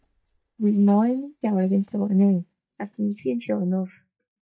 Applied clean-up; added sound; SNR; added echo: neural mask model DeepFilterNet 3.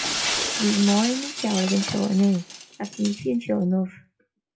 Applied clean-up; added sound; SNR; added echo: none; Shatter; 6 dB; reverberation time 0.2 s.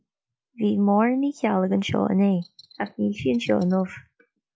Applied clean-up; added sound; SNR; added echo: none; none; none; none.